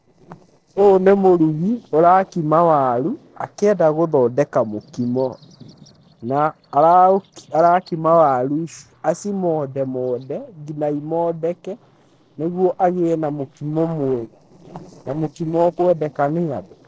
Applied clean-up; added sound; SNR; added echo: neural separator model SepFormer DNS4.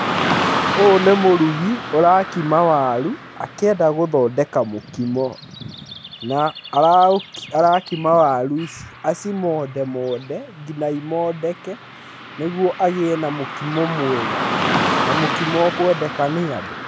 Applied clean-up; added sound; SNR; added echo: none; Car passing by / Traffic noise, roadway noise; 7 dB; none.